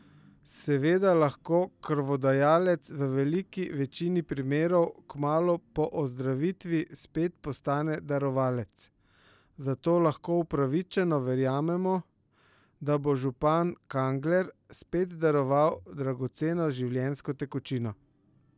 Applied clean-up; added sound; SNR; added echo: none; none; none; none.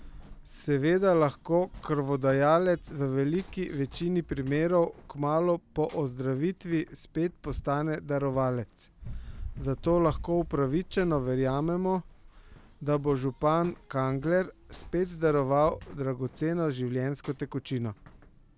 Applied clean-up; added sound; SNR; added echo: none; Run; 17 dB; none.